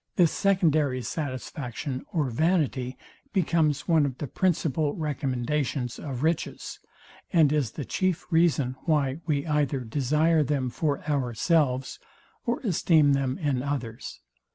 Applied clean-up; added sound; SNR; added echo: none; none; none; none.